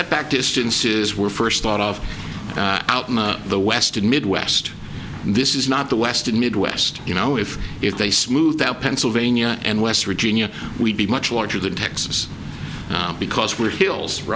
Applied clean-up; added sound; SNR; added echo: none; none; none; none.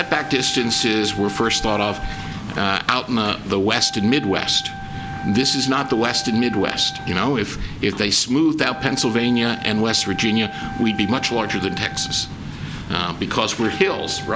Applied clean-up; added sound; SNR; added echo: none; Wind instrument, woodwind instrument; 14 dB; none.